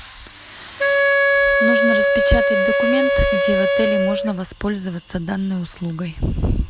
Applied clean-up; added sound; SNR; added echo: none; Wind instrument, woodwind instrument; -4 dB; none.